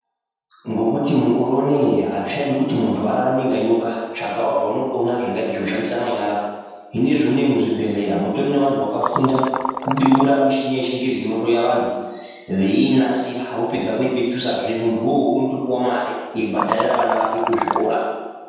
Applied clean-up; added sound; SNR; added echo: none; Liquid; 4 dB; reverberation time 1.2 s.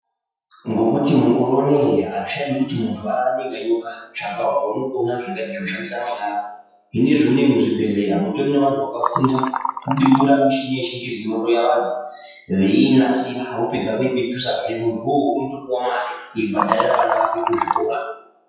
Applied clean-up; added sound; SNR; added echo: classical method WPE with log-MMSE.